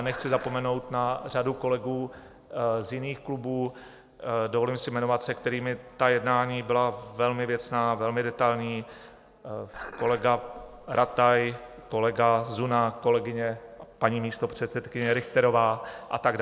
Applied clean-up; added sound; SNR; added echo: none; Dishes, pots, and pans; 18 dB; none.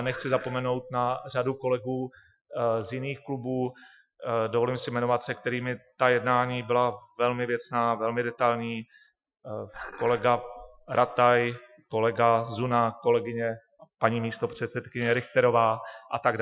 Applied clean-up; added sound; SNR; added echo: classical method Wiener filter.